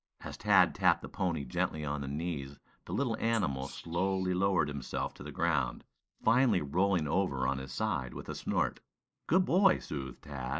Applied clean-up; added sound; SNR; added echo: neural mask model Resemble Enhance denoiser.